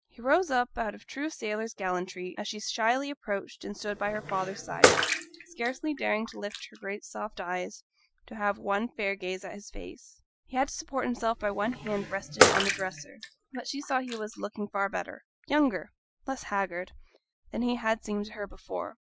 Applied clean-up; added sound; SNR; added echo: classical method Wiener filter.